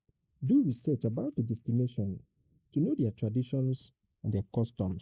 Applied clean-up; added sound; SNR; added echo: neural mask model Resemble Enhance denoiser.